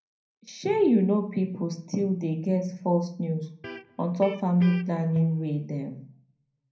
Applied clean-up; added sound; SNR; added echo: none; Electric guitar; 13 dB; reverberation time 0.6 s.